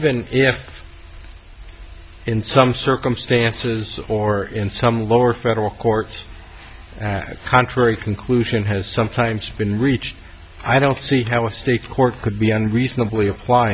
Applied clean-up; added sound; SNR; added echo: none; none; none; none.